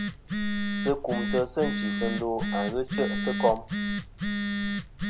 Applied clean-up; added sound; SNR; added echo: none; Telephone; 0 dB; none.